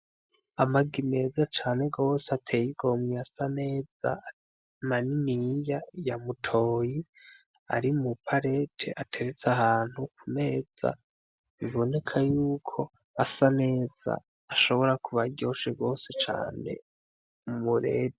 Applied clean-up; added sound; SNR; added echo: none; none; none; none.